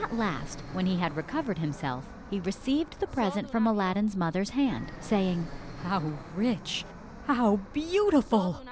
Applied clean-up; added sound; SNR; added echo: none; Fixed-wing aircraft, airplane; 13 dB; none.